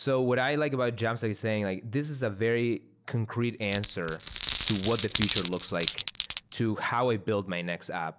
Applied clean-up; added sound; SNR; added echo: none; Glass; 7 dB; none.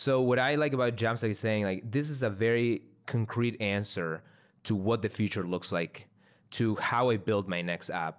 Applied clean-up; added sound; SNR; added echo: none; none; none; none.